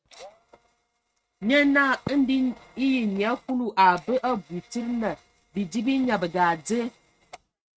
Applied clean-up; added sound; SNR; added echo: neural mask model RNNoise.